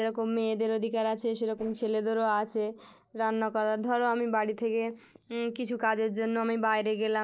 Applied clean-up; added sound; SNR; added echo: neural separator model SepFormer DNS4.